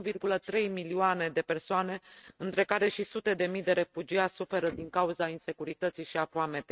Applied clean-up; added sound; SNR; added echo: neural mask model RNNoise.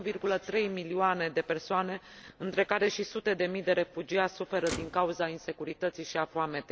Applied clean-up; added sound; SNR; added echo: none; Motor vehicle (road); 19 dB; none.